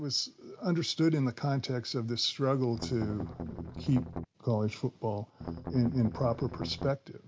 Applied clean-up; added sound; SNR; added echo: none; Strum; 8 dB; none.